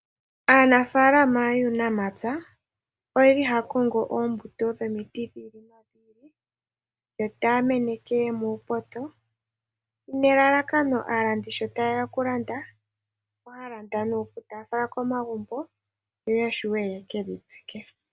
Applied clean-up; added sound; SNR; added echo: none; none; none; none.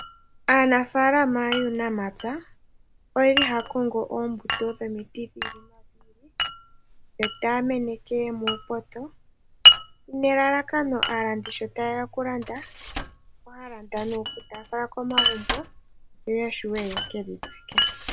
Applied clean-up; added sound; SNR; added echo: none; Glass; 2 dB; none.